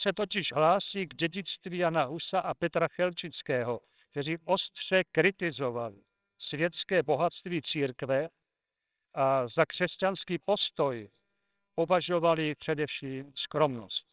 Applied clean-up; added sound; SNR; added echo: neural separator model SepFormer WHAMR!.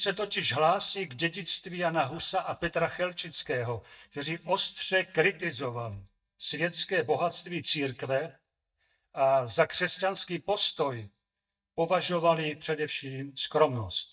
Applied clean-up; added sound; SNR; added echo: neural mask model DeepFilterNet 3.